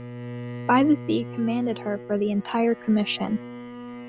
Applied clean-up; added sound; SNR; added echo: none; Bowed string instrument; 12 dB; none.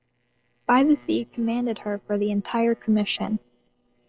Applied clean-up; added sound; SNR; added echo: neural separator model SepFormer DNS4.